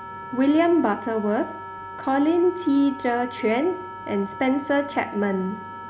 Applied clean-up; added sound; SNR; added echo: none; Wind instrument, woodwind instrument; 13 dB; none.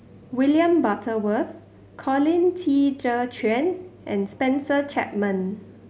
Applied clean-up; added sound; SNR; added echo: none; none; none; none.